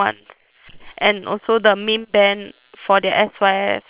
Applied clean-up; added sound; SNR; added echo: neural separator model SepFormer WHAM!.